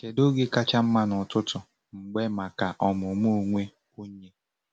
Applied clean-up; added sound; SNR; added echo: none; none; none; none.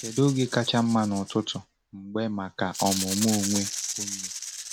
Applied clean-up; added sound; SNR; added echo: none; Rattle (instrument); 8 dB; none.